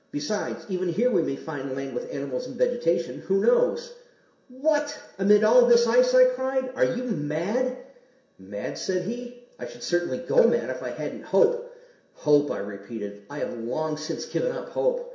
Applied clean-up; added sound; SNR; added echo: none; none; none; reverberation time 0.7 s.